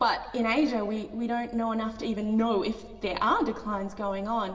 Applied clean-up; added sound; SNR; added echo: none; none; none; reverberation time 1.9 s.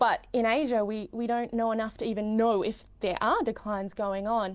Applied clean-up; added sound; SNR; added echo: none; none; none; none.